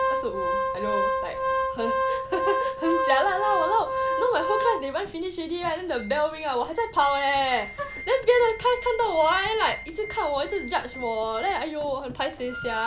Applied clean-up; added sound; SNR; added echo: none; Organ; 4 dB; none.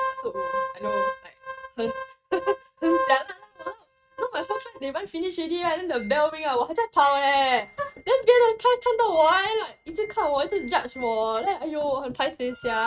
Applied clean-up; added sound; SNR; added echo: neural mask model RNNoise.